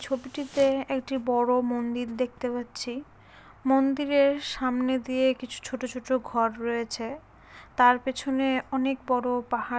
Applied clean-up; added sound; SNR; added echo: none; none; none; none.